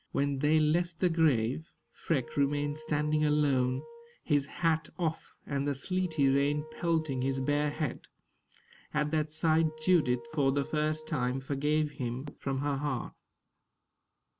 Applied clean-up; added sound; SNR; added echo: none; Wind instrument, woodwind instrument; 18 dB; none.